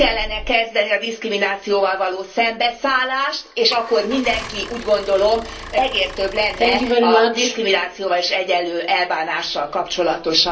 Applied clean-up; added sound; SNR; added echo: none; Idling / Engine starting / Motor vehicle (road); 14 dB; reverberation time 0.3 s.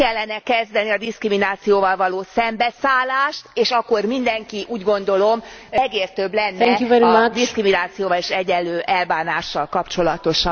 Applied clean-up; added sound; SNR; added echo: none; none; none; none.